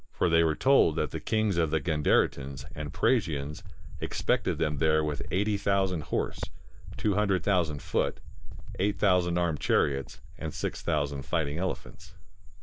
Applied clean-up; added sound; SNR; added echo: none; Cricket; 4 dB; none.